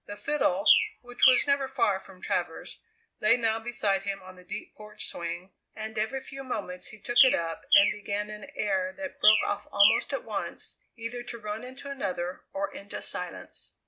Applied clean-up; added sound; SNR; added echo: none; Bird; -2 dB; none.